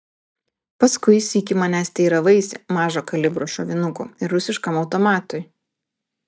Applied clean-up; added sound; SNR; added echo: neural mask model DeepFilterNet 3.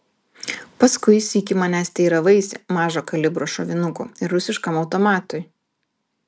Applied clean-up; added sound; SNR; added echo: none; none; none; none.